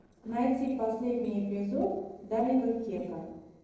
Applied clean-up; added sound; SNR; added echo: neural separator model SepFormer DNS4.